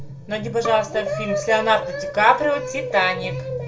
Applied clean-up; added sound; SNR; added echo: none; Bowed string instrument; 16 dB; reverberation time 0.2 s.